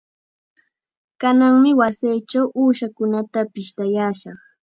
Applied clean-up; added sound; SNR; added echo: none; none; none; none.